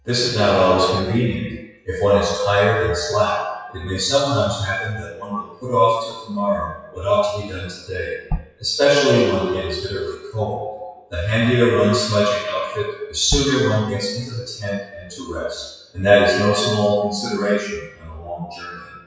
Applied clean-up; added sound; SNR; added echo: classical method WPE with log-MMSE.